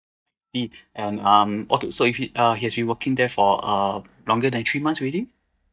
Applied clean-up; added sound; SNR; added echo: neural mask model DeepFilterNet 3.